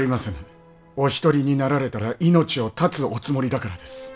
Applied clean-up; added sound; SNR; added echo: none; none; none; none.